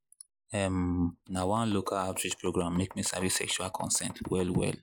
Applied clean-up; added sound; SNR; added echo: neural mask model Resemble Enhance denoiser.